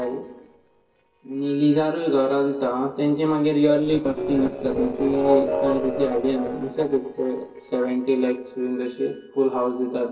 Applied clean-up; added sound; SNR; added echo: neural separator model SepFormer DNS4.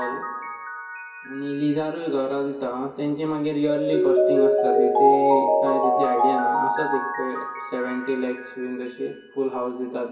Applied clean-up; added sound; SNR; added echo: none; Mallet percussion; -2 dB; reverberation time 0.3 s.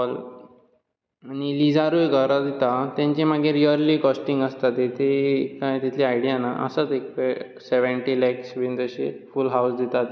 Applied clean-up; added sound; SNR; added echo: none; none; none; none.